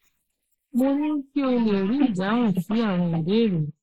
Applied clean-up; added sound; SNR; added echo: neural mask model Resemble Enhance denoiser.